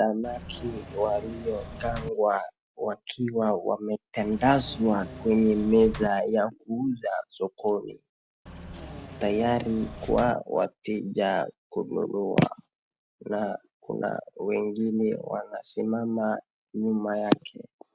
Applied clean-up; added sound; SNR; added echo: none; Engine / Mechanisms; 12 dB; none.